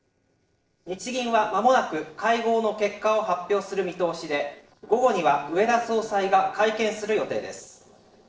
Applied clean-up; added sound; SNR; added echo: neural separator model SepFormer DNS4.